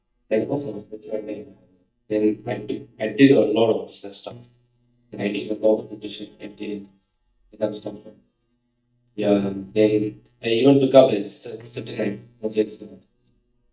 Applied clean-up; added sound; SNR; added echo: neural mask model DeepFilterNet 3.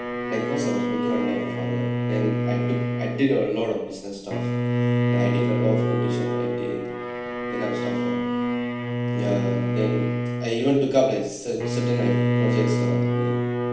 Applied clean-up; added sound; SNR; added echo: none; Bowed string instrument; -3 dB; reverberation time 0.8 s.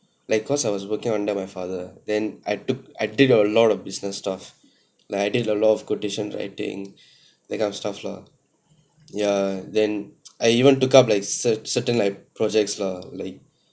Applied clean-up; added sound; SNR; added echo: none; none; none; none.